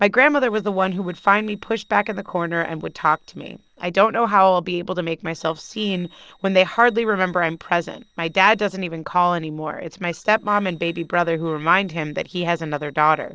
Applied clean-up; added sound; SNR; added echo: neural separator model SepFormer DNS4.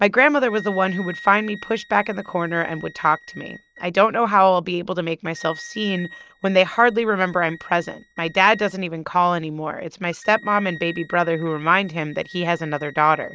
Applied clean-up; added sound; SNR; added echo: neural mask model RNNoise.